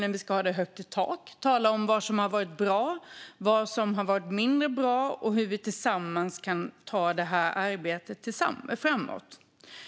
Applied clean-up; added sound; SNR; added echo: none; none; none; none.